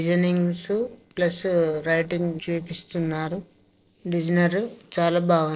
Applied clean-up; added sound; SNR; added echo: neural separator model SepFormer DNS4.